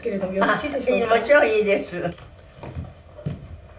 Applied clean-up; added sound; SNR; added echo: none; none; none; reverberation time 0.2 s.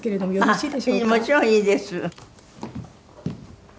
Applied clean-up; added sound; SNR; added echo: none; none; none; none.